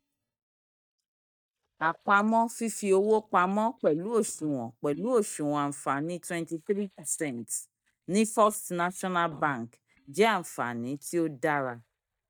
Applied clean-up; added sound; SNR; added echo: neural mask model DeepFilterNet 3.